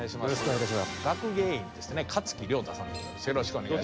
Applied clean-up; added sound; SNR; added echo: none; none; none; none.